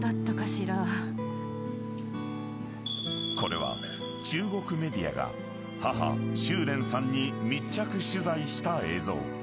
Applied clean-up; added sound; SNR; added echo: none; Bass guitar; 4 dB; none.